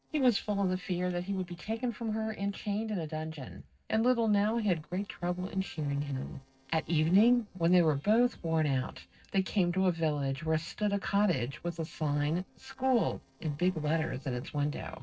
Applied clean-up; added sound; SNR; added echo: neural separator model SepFormer DNS4.